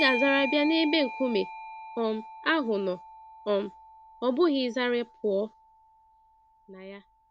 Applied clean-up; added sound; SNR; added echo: none; Bell / Doorbell; 10 dB; none.